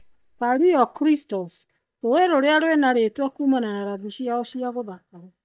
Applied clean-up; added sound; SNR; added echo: neural mask model DeepFilterNet 3.